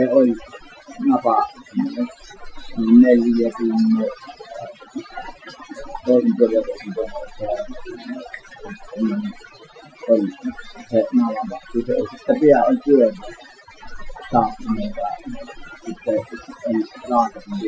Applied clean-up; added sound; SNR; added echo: classical method Wiener filter.